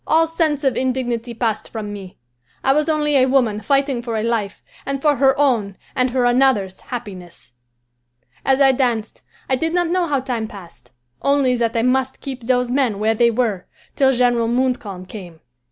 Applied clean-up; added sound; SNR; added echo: none; none; none; none.